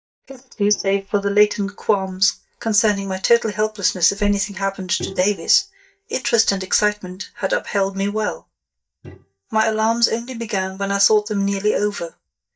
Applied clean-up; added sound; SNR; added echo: neural mask model DeepFilterNet 3.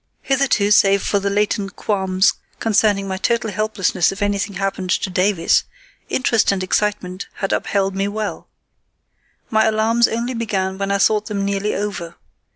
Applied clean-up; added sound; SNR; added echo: none; none; none; none.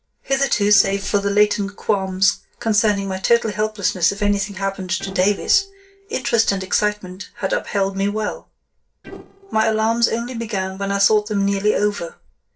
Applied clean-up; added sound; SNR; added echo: neural separator model SepFormer DNS4.